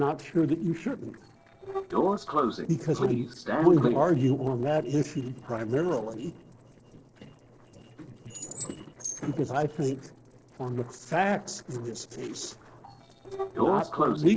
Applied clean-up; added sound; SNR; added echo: neural separator model SepFormer DNS4.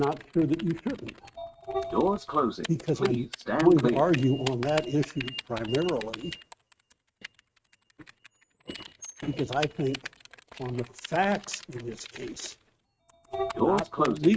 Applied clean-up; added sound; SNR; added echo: neural mask model RNNoise.